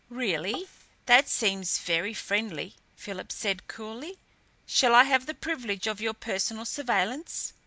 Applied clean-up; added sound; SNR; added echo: none; Tap; 13 dB; none.